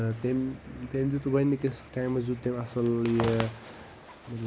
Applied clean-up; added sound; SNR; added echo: none; Zipper (clothing); 14 dB; none.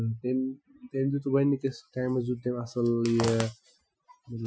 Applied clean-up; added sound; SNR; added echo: classical method Wiener filter.